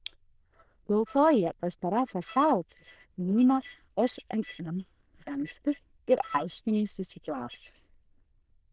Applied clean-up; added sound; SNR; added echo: neural diffusion model UNIVERSE++.